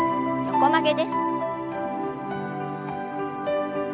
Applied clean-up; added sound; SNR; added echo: none; Wind instrument, woodwind instrument; 18 dB; none.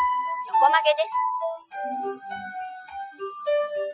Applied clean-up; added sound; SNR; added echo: classical method Wiener filter.